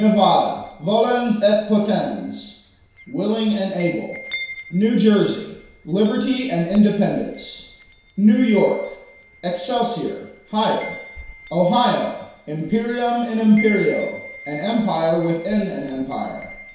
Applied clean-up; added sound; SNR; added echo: none; Wind chime; 16 dB; reverberation time 0.7 s.